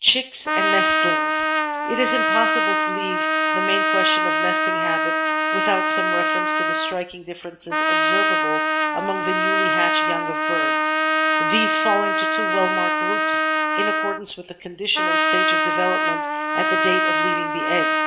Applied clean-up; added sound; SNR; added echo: none; Trumpet; -4 dB; reverberation time 0.6 s.